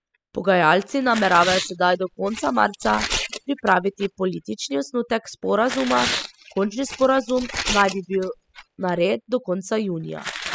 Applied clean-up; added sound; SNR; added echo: classical method spectral subtraction.